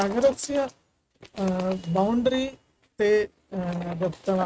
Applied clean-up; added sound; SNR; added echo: neural mask model RNNoise.